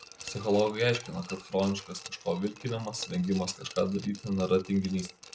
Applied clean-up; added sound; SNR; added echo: none; Glass; 16 dB; none.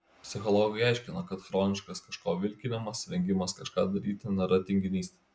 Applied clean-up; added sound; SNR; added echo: none; none; none; none.